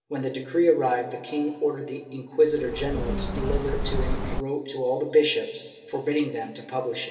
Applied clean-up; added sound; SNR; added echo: none; Bird; 1 dB; reverberation time 2.0 s.